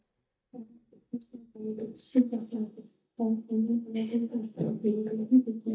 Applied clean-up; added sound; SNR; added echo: neural mask model DeepFilterNet 3.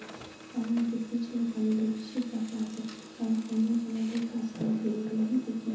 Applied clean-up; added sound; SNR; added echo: none; Printer; 17 dB; reverberation time 0.6 s.